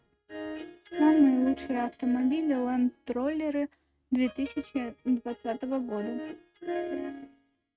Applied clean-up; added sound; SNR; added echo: neural mask model RNNoise.